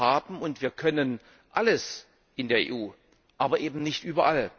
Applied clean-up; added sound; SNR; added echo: none; none; none; none.